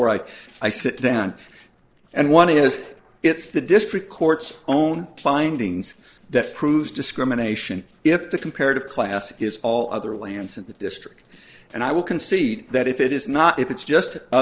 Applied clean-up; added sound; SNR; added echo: neural separator model SepFormer DNS4.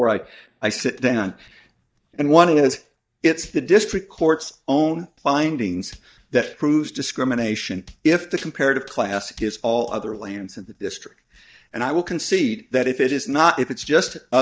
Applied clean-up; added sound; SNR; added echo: neural mask model DeepFilterNet 3.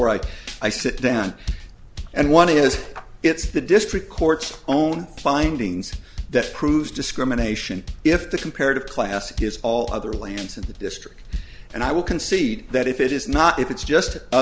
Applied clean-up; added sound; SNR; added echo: none; Drum / Drum kit; 12 dB; none.